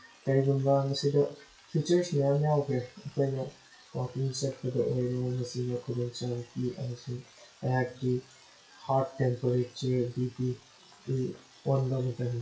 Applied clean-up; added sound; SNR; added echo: classical method WPE with log-MMSE.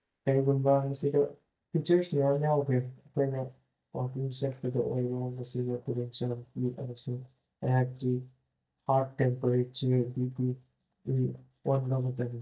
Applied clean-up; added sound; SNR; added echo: neural mask model DeepFilterNet 3.